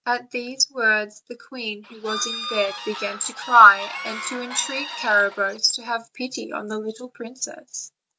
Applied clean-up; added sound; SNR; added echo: none; Bird / Fowl; 10 dB; none.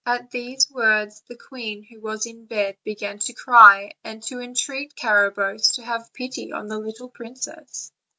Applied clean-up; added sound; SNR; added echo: none; none; none; none.